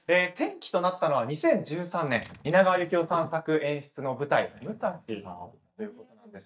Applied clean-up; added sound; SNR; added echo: neural mask model DeepFilterNet 3.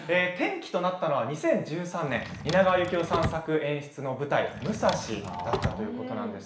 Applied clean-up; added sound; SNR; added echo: none; Drawer open or close; 8 dB; reverberation time 0.7 s.